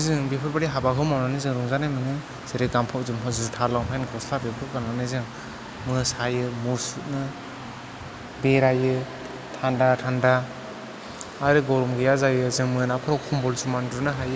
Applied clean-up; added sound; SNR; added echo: none; none; none; none.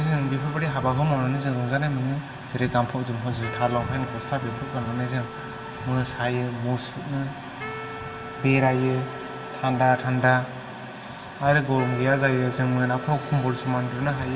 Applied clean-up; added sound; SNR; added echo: none; Wind instrument, woodwind instrument; 16 dB; reverberation time 2.1 s.